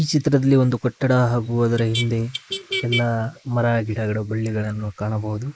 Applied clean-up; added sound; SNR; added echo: neural mask model Resemble Enhance denoiser.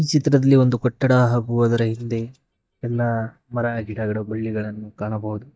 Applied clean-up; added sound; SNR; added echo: neural mask model DeepFilterNet 3.